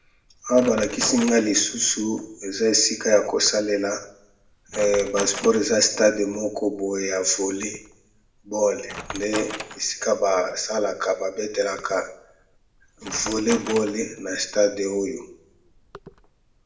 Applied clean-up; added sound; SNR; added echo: none; Wood; 16 dB; reverberation time 0.5 s.